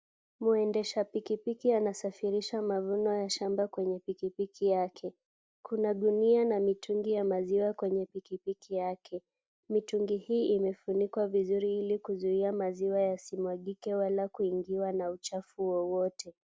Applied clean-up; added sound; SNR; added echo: none; none; none; none.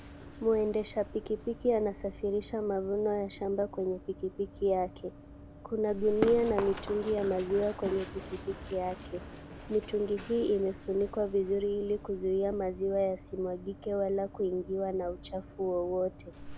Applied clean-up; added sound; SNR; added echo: none; Run; 12 dB; none.